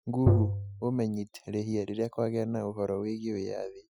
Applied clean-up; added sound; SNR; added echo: classical method Wiener filter.